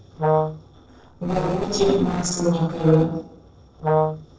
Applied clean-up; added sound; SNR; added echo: neural separator model SepFormer DNS4.